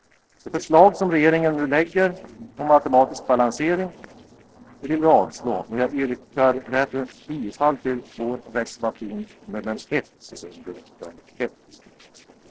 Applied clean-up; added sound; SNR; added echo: neural separator model SepFormer DNS4.